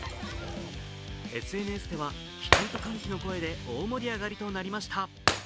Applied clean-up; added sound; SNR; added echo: none; Shatter; 0 dB; none.